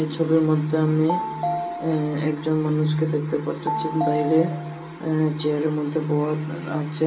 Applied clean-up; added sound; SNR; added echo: none; Telephone; 8 dB; reverberation time 0.2 s.